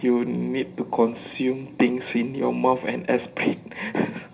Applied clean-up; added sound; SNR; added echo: none; none; none; reverberation time 0.4 s.